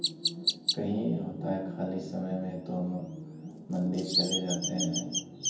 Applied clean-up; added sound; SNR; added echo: none; Chirp, tweet; 2 dB; reverberation time 0.6 s.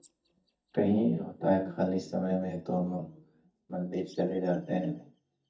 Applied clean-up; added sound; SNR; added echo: neural mask model DeepFilterNet 3.